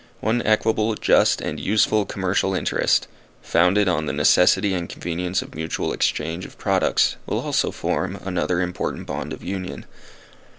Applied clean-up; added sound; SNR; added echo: none; none; none; none.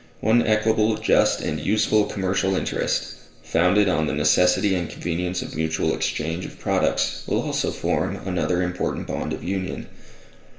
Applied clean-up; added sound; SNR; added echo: none; none; none; reverberation time 0.7 s.